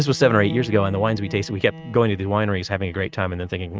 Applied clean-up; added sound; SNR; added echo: neural mask model RNNoise.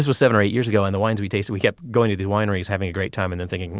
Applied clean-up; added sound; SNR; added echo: none; none; none; none.